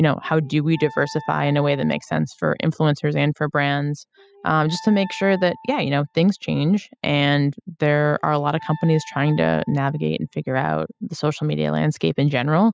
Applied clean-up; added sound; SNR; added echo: classical method spectral subtraction.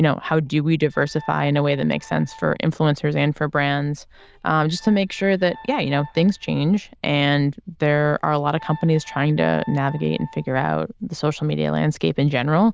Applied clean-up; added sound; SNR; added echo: neural diffusion model UNIVERSE++.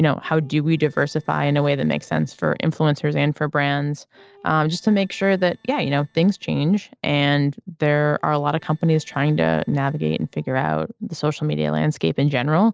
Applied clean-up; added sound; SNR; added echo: neural separator model SepFormer DNS4.